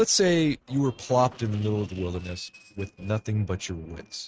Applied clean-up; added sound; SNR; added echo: neural mask model RNNoise.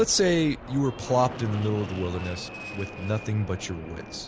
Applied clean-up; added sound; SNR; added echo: none; Fixed-wing aircraft, airplane; 12 dB; none.